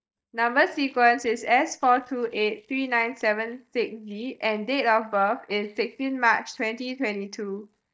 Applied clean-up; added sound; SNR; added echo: neural mask model DeepFilterNet 3.